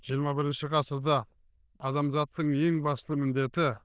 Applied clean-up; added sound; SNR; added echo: neural diffusion model UNIVERSE++.